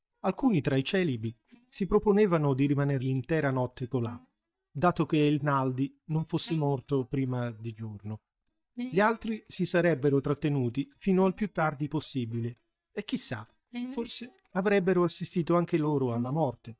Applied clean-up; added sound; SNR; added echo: neural mask model DeepFilterNet 3.